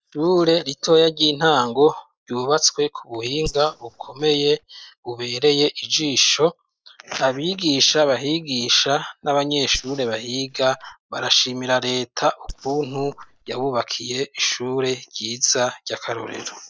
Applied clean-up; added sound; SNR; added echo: neural mask model DeepFilterNet 3.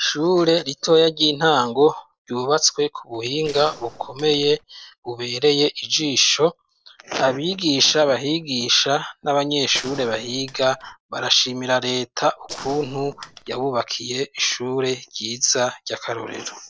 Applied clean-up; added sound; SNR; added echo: neural separator model SepFormer DNS4.